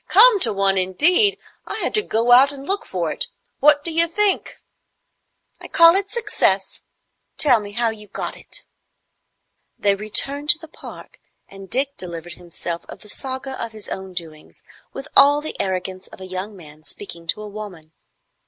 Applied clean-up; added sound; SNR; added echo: none; none; none; none.